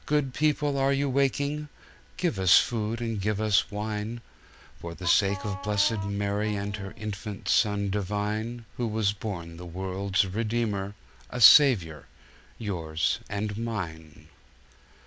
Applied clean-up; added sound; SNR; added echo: none; Wind instrument, woodwind instrument; 15 dB; none.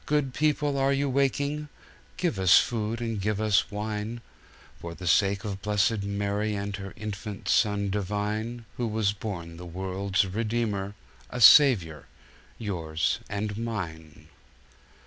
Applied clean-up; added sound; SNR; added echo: none; none; none; none.